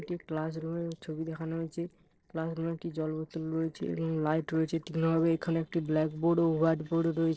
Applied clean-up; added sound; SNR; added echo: neural separator model SepFormer DNS4.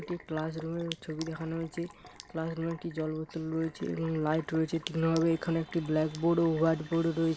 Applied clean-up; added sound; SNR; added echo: none; Sink (filling or washing); 18 dB; none.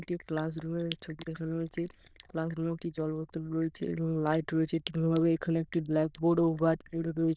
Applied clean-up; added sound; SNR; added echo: neural diffusion model UNIVERSE++.